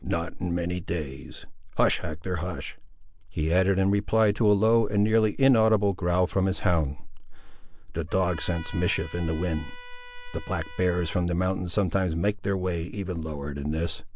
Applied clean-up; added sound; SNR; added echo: none; Trumpet; 20 dB; none.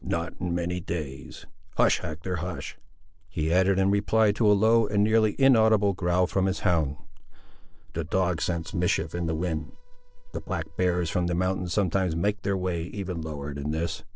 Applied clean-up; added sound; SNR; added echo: neural separator model SepFormer DNS4.